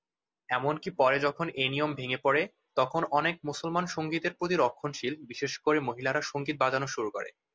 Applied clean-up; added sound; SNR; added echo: none; none; none; none.